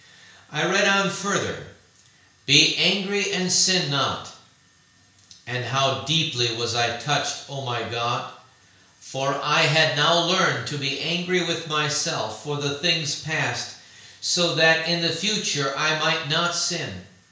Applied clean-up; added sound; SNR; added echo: none; none; none; reverberation time 0.5 s.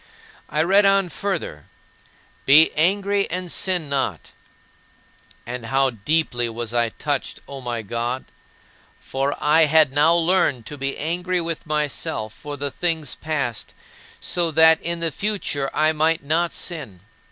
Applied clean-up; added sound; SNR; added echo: none; none; none; none.